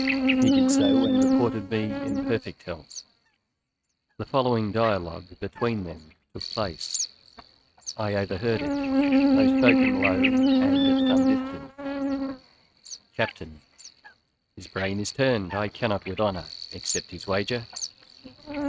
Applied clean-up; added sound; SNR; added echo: neural mask model RNNoise.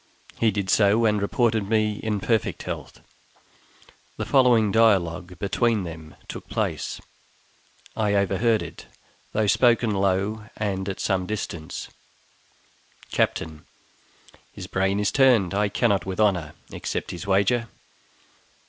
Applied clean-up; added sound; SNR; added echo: none; none; none; none.